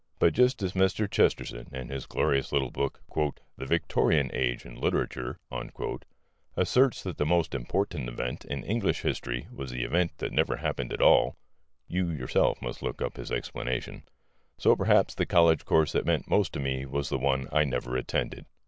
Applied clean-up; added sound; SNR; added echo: none; none; none; none.